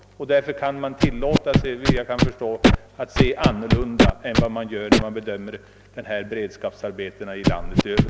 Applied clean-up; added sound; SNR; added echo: none; Scratching (performance technique); -4 dB; none.